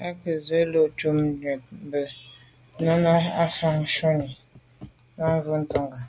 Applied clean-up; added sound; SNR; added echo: none; none; none; none.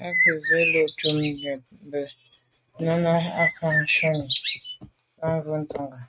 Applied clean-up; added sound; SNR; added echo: neural mask model RNNoise.